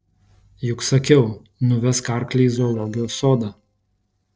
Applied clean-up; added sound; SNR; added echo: neural separator model SepFormer DNS4.